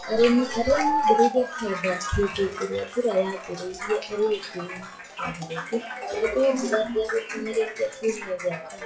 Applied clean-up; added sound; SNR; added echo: classical method WPE with log-MMSE.